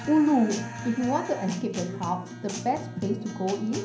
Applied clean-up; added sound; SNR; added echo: none; Guitar; 11 dB; reverberation time 0.6 s.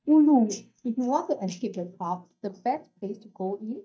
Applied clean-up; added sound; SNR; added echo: neural mask model DeepFilterNet 3.